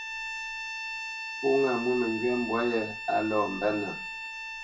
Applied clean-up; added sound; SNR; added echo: none; Bowed string instrument; 7 dB; reverberation time 0.4 s.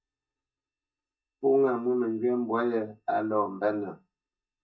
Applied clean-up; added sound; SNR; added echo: neural mask model DeepFilterNet 3.